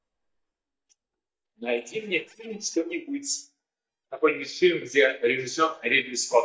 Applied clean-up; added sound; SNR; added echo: neural mask model DeepFilterNet 3.